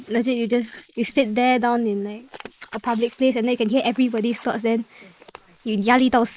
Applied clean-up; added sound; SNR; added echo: neural mask model Resemble Enhance denoiser.